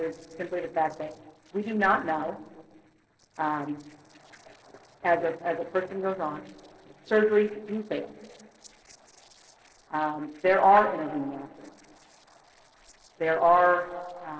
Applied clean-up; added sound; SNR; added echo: neural separator model SepFormer DNS4.